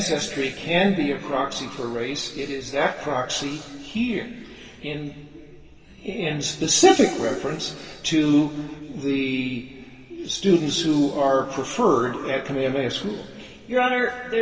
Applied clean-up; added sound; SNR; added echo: none; none; none; reverberation time 2.3 s.